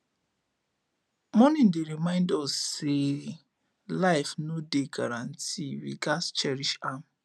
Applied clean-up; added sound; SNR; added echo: none; none; none; none.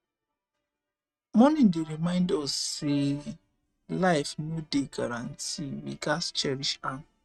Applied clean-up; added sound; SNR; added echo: neural mask model RNNoise.